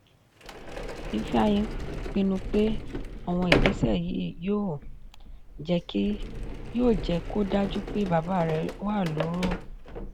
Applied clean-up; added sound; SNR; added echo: none; Sliding door; 4 dB; none.